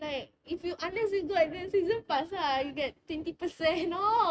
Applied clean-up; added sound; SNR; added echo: neural mask model RNNoise.